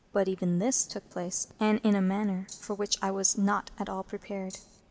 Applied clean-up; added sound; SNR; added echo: none; Rattle (instrument); 18 dB; none.